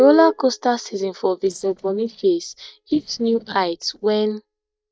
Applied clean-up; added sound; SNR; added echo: neural mask model DeepFilterNet 3.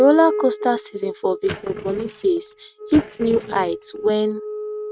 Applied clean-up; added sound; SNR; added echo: neural mask model RNNoise.